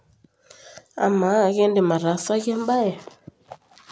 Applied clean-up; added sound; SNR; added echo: none; none; none; none.